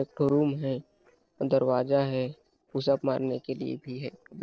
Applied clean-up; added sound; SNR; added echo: neural separator model SepFormer DNS4.